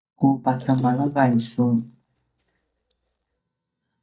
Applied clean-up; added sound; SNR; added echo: neural mask model DeepFilterNet 3.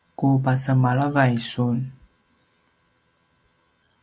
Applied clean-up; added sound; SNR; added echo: none; none; none; none.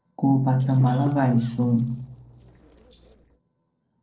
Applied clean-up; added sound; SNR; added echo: neural separator model SepFormer DNS4.